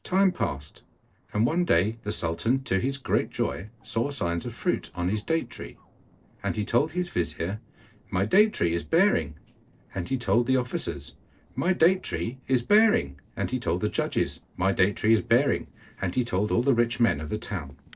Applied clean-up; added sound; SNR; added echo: neural separator model SepFormer DNS4.